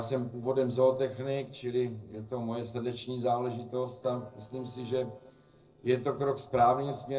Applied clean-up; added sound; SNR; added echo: neural separator model SepFormer DNS4.